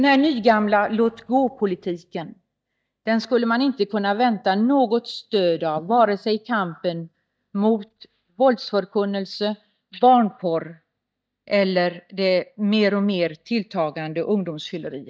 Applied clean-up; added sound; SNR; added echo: neural mask model DeepFilterNet 3.